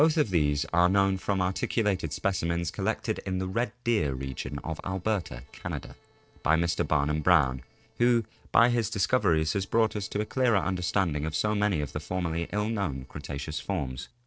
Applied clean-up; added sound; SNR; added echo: neural separator model SepFormer DNS4.